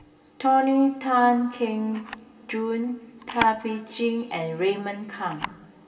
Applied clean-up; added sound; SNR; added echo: none; Camera; 14 dB; reverberation time 2.7 s.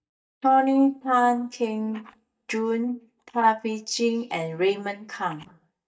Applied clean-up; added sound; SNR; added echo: neural mask model DeepFilterNet 3.